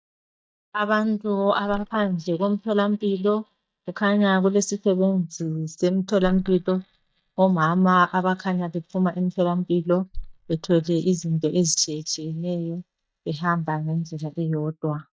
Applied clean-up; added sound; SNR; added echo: neural mask model DeepFilterNet 3.